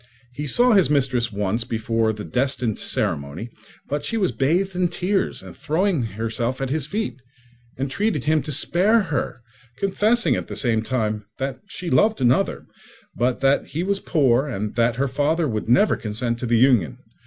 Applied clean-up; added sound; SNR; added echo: none; none; none; none.